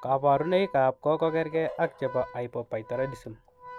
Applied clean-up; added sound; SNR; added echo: none; Organ; 18 dB; none.